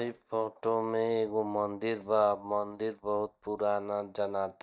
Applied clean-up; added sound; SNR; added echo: neural mask model DeepFilterNet 3.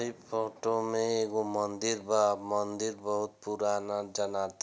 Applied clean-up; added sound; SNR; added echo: none; none; none; none.